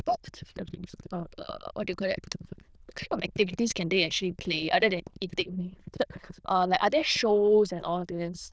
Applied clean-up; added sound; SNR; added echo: neural diffusion model UNIVERSE++.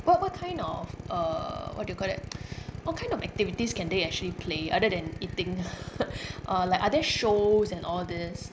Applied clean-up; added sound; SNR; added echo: none; Drill; 10 dB; none.